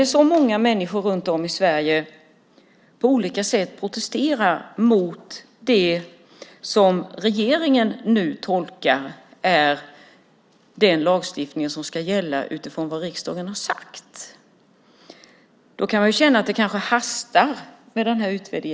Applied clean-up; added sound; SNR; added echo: none; none; none; none.